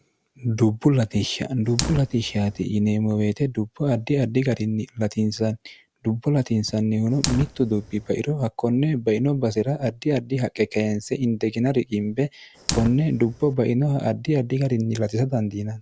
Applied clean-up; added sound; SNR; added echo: none; Fire; 15 dB; none.